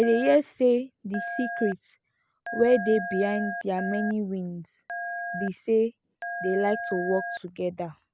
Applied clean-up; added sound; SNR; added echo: none; Telephone; 8 dB; none.